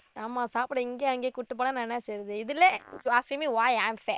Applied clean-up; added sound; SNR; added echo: neural separator model SepFormer WHAM!.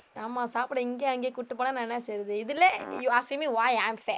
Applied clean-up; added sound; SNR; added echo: neural mask model Resemble Enhance denoiser.